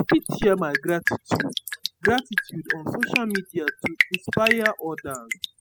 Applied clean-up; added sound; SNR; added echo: classical method spectral subtraction.